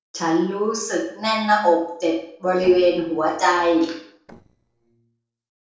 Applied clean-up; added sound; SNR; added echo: neural separator model SepFormer DNS4.